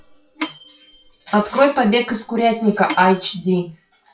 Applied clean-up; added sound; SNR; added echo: classical method WPE with log-MMSE.